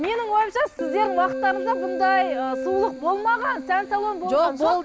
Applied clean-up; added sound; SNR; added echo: none; Keyboard (musical); 8 dB; none.